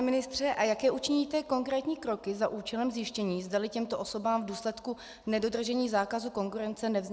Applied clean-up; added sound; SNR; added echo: none; none; none; none.